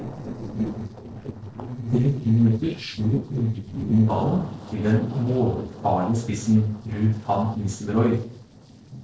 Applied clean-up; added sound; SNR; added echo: neural separator model SepFormer DNS4.